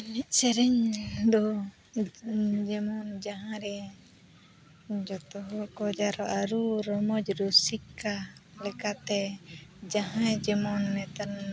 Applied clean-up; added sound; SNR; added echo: none; none; none; none.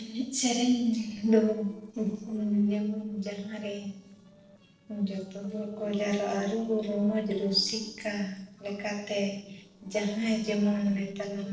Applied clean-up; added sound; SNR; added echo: neural separator model SepFormer DNS4.